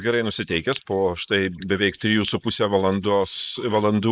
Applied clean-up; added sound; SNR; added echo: neural mask model Resemble Enhance denoiser.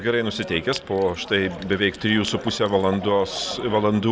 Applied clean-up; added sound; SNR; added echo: none; Liquid + Crack / Crushing; 18 dB; none.